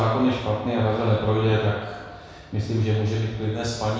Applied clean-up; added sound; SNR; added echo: none; none; none; reverberation time 1.1 s.